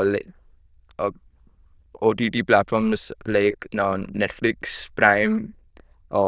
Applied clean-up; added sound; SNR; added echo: neural diffusion model UNIVERSE++.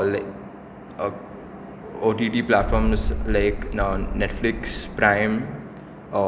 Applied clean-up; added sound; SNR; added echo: none; Boom; 3 dB; none.